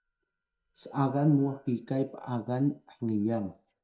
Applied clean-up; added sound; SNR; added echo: neural mask model DeepFilterNet 3.